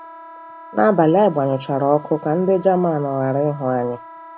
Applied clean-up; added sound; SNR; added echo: none; Wind instrument, woodwind instrument; 19 dB; none.